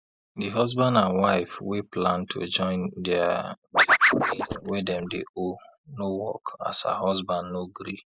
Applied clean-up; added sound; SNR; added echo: neural mask model Resemble Enhance denoiser.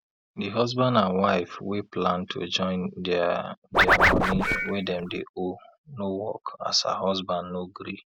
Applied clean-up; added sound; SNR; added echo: none; Scratching (performance technique); -5 dB; none.